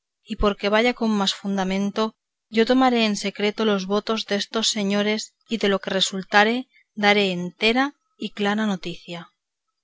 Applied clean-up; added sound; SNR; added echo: none; none; none; none.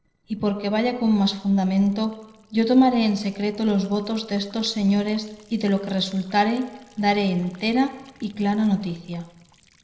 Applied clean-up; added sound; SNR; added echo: neural separator model SepFormer DNS4.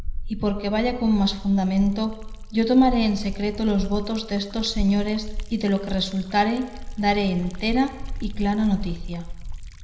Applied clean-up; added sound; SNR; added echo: none; Liquid; 8 dB; reverberation time 0.9 s.